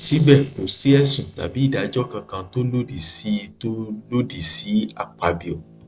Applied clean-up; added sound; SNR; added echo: neural separator model SepFormer DNS4.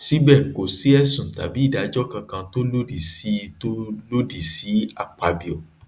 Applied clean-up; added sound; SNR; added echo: none; none; none; none.